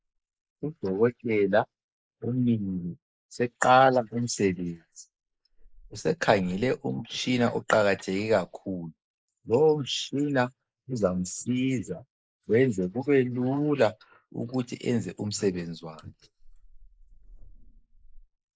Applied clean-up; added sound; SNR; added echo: neural mask model Resemble Enhance denoiser.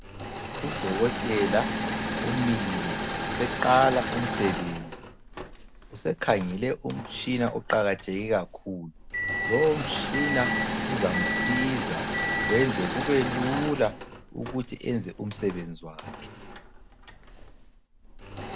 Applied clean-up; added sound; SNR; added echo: none; Engine / Mechanisms + Microwave oven; 3 dB; none.